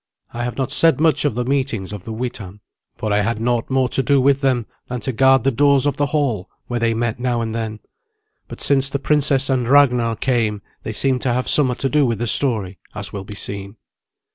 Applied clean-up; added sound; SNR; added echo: none; none; none; none.